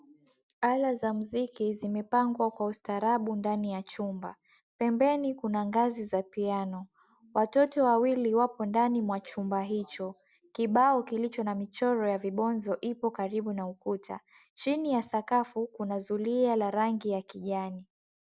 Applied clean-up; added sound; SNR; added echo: none; none; none; none.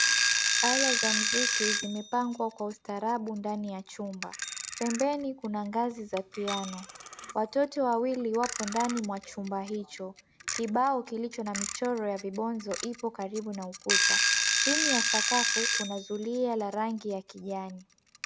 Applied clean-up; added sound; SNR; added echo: none; Alarm / Clock; 0 dB; none.